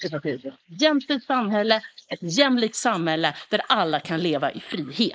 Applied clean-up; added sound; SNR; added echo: neural mask model Resemble Enhance denoiser.